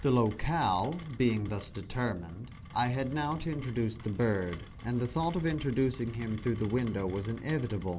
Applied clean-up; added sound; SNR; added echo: none; Rain; 15 dB; none.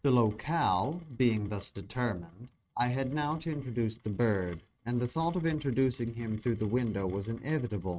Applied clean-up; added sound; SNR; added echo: neural mask model RNNoise.